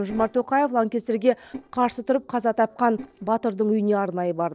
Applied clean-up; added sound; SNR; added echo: neural separator model SepFormer DNS4.